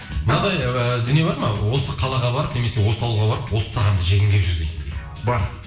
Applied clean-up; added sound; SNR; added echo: none; none; none; reverberation time 0.8 s.